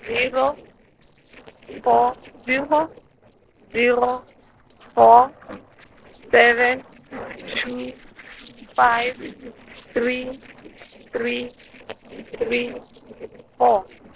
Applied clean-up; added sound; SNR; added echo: neural separator model SepFormer DNS4.